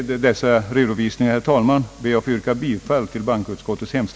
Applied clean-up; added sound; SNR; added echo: none; none; none; none.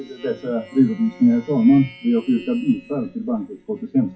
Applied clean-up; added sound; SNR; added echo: classical method WPE with log-MMSE.